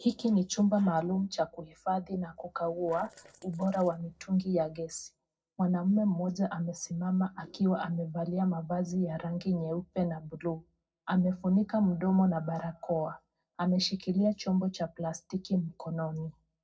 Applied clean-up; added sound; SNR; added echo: neural separator model SepFormer DNS4.